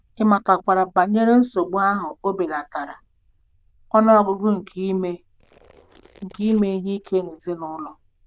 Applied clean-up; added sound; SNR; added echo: neural diffusion model UNIVERSE++.